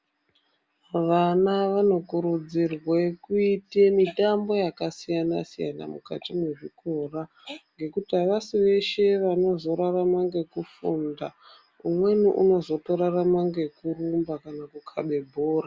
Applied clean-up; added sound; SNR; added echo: none; none; none; none.